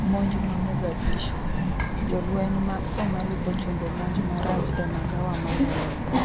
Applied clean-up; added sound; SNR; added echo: none; Bird vocalization, bird call, bird song; -3 dB; none.